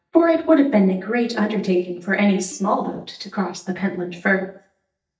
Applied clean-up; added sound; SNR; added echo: neural mask model DeepFilterNet 3.